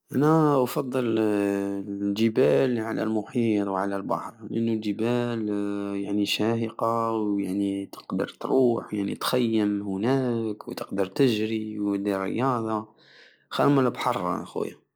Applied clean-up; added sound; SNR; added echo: none; none; none; none.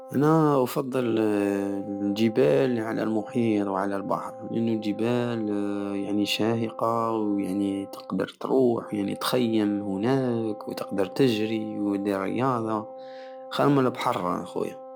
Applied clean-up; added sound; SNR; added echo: none; Wind instrument, woodwind instrument; 15 dB; none.